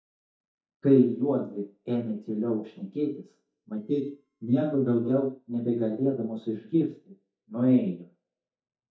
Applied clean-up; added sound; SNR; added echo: neural mask model DeepFilterNet 3.